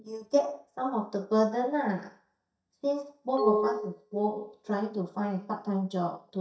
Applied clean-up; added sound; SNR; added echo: neural mask model DeepFilterNet 3.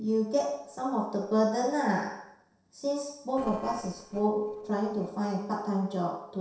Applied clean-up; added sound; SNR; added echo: neural separator model SepFormer DNS4.